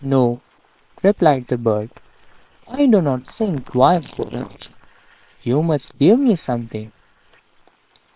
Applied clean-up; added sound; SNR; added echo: neural separator model SepFormer WHAM!.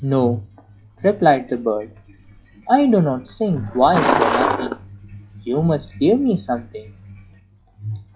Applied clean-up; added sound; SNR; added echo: classical method log-MMSE.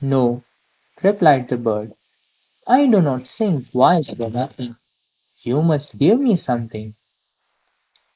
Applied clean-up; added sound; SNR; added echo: neural mask model Resemble Enhance denoiser.